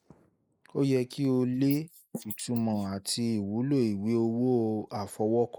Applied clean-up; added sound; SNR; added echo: neural mask model Resemble Enhance denoiser.